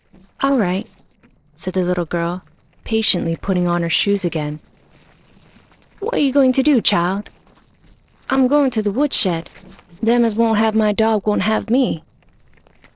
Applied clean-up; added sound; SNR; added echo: neural separator model SepFormer DNS4.